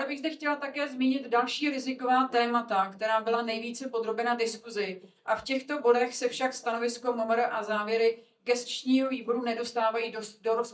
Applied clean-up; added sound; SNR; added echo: neural mask model DeepFilterNet 3.